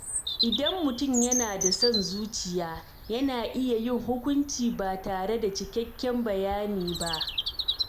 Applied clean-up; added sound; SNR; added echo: none; Bird vocalization, bird call, bird song; 5 dB; none.